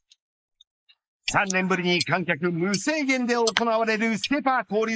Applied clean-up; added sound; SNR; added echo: neural mask model Resemble Enhance denoiser.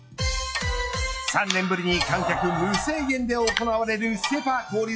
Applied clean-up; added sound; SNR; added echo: classical method log-MMSE.